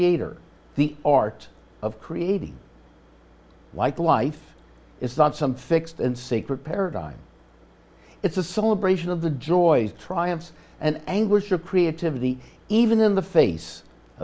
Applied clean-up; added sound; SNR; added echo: none; none; none; none.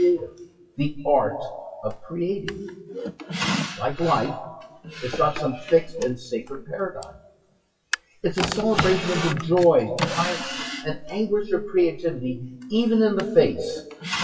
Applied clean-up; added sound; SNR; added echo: classical method WPE with log-MMSE.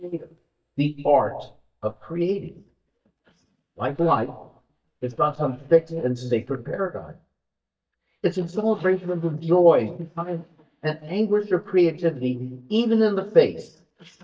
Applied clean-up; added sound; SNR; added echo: neural mask model DeepFilterNet 3.